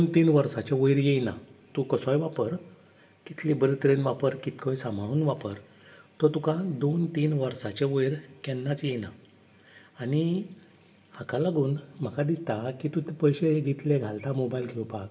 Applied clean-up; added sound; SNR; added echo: none; none; none; reverberation time 0.6 s.